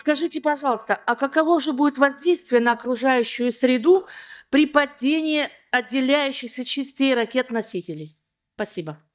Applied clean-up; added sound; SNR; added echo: neural mask model DeepFilterNet 3.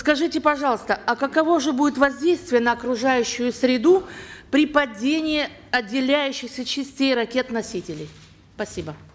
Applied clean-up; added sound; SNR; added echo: none; none; none; none.